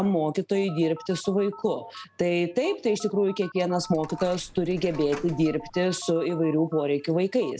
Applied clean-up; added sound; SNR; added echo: none; Coin (dropping) + Telephone; 19 dB; none.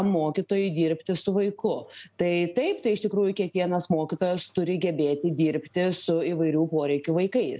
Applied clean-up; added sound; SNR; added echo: none; none; none; none.